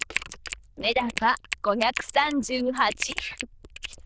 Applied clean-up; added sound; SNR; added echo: neural diffusion model UNIVERSE++.